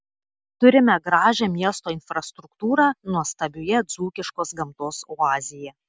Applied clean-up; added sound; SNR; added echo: none; none; none; none.